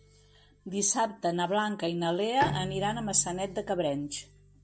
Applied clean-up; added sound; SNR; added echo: none; Bowed string instrument; 11 dB; none.